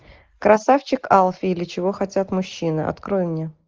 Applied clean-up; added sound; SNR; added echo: neural mask model Resemble Enhance denoiser.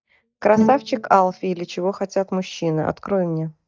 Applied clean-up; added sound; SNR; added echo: neural mask model DeepFilterNet 3.